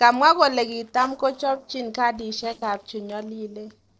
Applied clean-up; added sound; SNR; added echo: neural separator model SepFormer DNS4.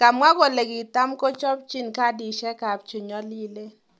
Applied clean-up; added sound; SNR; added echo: none; none; none; none.